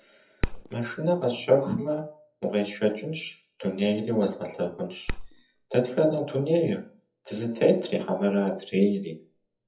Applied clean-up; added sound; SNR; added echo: classical method WPE with log-MMSE.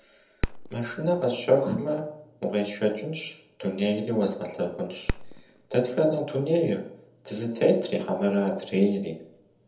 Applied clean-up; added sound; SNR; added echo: none; Fireworks; 13 dB; reverberation time 0.7 s.